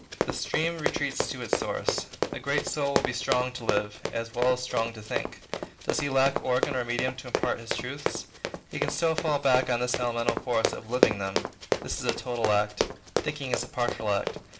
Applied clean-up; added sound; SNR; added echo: none; Run; 2 dB; reverberation time 0.4 s.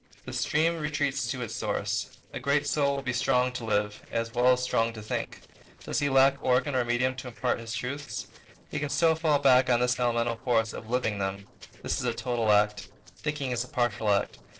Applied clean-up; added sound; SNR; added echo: neural separator model SepFormer DNS4.